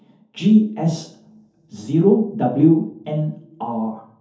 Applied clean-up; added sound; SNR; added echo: none; none; none; reverberation time 0.6 s.